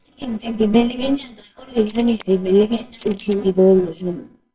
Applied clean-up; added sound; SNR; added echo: neural separator model SepFormer WHAMR!.